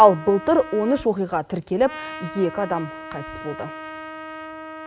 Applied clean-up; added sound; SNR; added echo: none; Trumpet; 14 dB; none.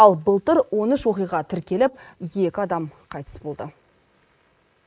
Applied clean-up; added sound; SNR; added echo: neural mask model Resemble Enhance denoiser.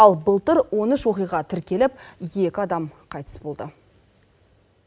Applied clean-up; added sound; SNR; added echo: none; none; none; none.